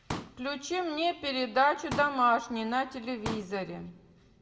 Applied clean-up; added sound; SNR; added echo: none; Explosion; 12 dB; reverberation time 1.3 s.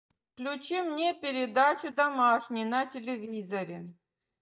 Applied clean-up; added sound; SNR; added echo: neural mask model DeepFilterNet 3.